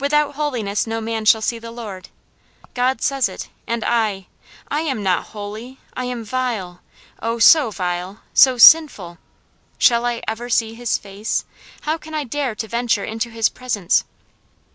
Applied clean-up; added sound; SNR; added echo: none; none; none; none.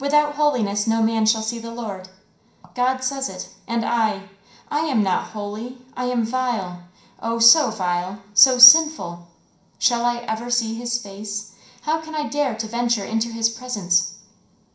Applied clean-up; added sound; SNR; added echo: none; none; none; reverberation time 0.5 s.